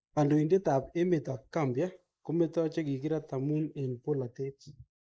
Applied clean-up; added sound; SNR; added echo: neural mask model Resemble Enhance denoiser.